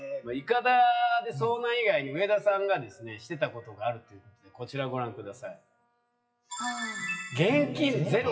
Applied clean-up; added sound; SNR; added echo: classical method WPE with log-MMSE.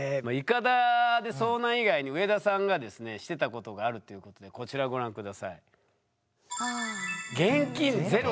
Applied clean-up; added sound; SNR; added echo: none; none; none; none.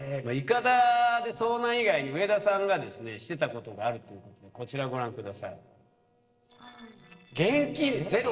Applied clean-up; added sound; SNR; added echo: neural separator model SepFormer DNS4.